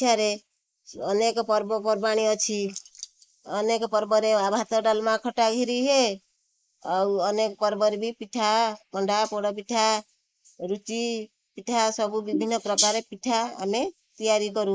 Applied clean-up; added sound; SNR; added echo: neural mask model Resemble Enhance denoiser.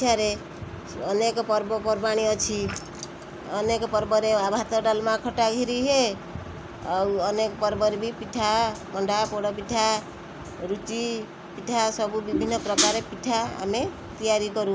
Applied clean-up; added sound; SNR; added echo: none; none; none; none.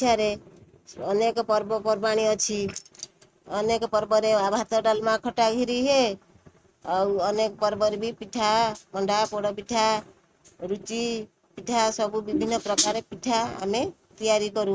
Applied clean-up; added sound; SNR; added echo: neural mask model RNNoise.